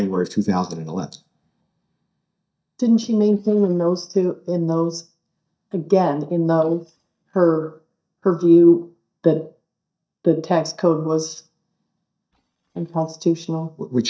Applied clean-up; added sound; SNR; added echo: neural mask model DeepFilterNet 3.